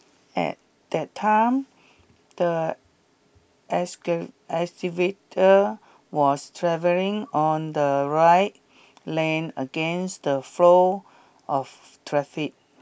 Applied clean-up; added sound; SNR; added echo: none; none; none; none.